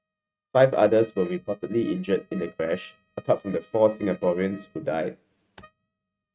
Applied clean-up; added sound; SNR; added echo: neural mask model RNNoise.